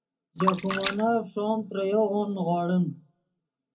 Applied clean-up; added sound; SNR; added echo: none; Splash, splatter; 6 dB; reverberation time 0.3 s.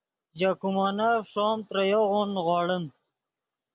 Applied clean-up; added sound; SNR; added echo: none; none; none; none.